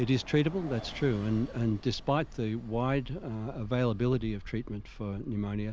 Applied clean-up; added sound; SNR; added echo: none; Bus; 14 dB; none.